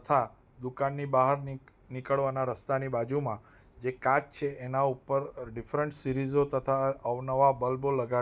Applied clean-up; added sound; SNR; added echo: none; none; none; none.